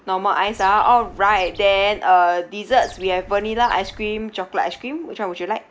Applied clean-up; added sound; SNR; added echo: none; Bird; 19 dB; none.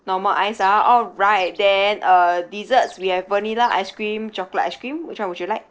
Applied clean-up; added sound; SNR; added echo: neural separator model SepFormer DNS4.